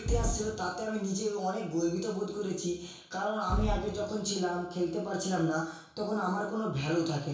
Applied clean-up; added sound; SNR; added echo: none; Fireworks; 6 dB; reverberation time 0.6 s.